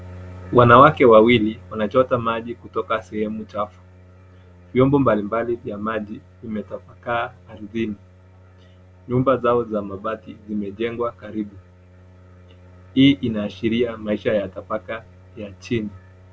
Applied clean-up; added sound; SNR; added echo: none; none; none; none.